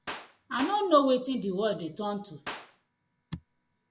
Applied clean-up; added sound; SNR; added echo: none; Clapping; 12 dB; none.